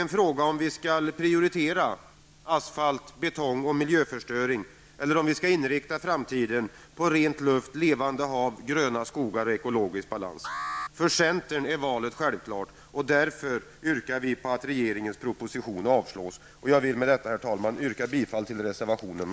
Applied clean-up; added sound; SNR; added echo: none; Alarm; 11 dB; none.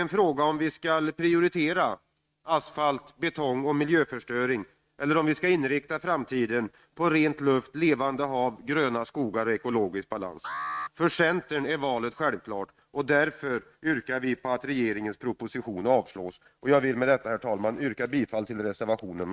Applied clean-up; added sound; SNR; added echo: neural mask model RNNoise.